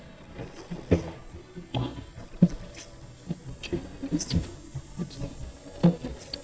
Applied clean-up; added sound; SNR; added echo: neural mask model DeepFilterNet 3.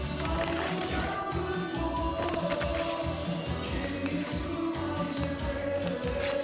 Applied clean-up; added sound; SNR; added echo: none; Crumpling, crinkling / Tearing; 8 dB; reverberation time 1.2 s.